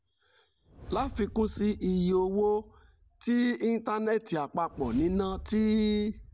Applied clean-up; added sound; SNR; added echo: none; Whoosh, swoosh, swish; 16 dB; none.